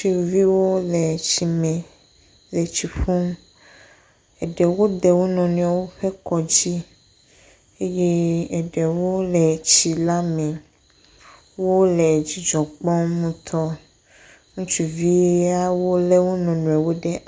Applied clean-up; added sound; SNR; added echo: none; none; none; none.